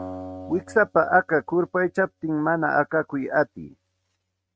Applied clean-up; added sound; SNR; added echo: neural mask model RNNoise.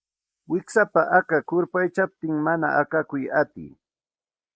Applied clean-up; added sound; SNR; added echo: neural mask model Resemble Enhance denoiser.